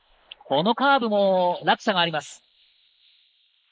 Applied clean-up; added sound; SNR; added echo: neural mask model Resemble Enhance denoiser.